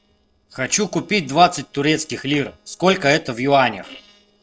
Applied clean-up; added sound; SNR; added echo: neural separator model SepFormer DNS4.